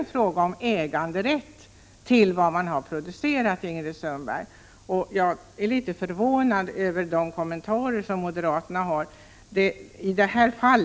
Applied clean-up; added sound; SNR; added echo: none; none; none; none.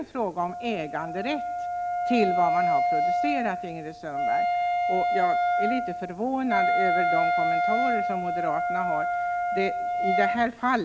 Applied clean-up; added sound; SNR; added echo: none; Wind instrument, woodwind instrument; -4 dB; none.